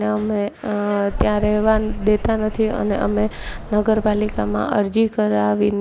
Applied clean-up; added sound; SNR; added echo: none; Bird vocalization, bird call, bird song; 9 dB; none.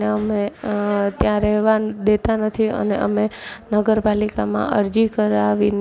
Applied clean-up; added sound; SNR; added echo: none; none; none; none.